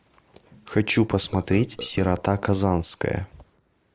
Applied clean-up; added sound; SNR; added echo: neural mask model Resemble Enhance denoiser.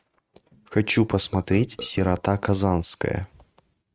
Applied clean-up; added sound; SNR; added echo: neural mask model RNNoise.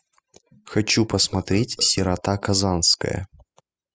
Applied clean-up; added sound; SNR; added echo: classical method spectral subtraction.